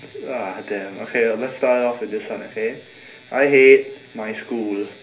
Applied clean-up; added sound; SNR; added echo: none; none; none; reverberation time 0.3 s.